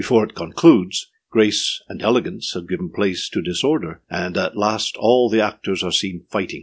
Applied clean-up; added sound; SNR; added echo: none; none; none; none.